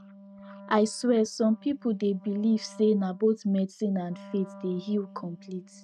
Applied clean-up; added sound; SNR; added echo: neural mask model RNNoise.